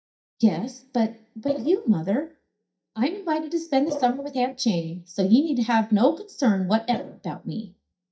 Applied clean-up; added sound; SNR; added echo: neural mask model DeepFilterNet 3.